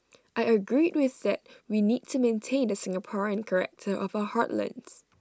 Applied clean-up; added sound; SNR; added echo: none; none; none; none.